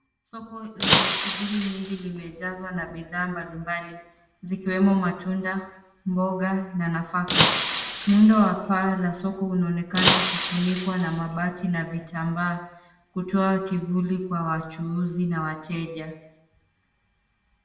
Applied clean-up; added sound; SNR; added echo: none; Shatter; 1 dB; reverberation time 0.7 s.